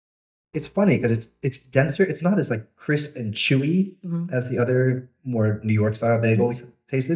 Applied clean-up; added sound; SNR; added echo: neural mask model DeepFilterNet 3.